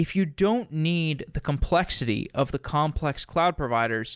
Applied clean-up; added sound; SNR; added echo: none; none; none; none.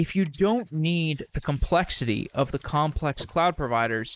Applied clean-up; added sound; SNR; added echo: neural mask model Resemble Enhance denoiser.